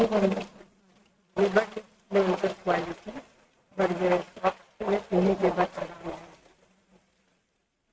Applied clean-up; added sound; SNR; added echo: neural mask model RNNoise.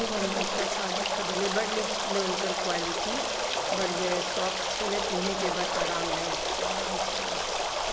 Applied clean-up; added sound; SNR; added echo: none; Stream; -5 dB; none.